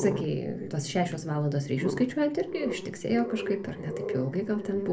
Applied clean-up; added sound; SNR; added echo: none; Growling; 7 dB; reverberation time 0.3 s.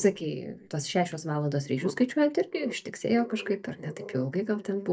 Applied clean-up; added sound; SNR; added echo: neural mask model DeepFilterNet 3.